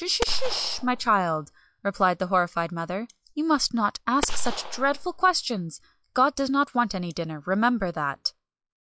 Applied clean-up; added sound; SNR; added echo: classical method log-MMSE.